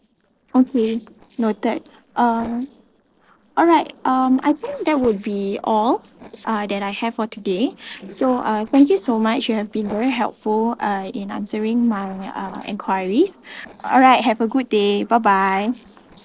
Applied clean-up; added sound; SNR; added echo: neural separator model SepFormer DNS4.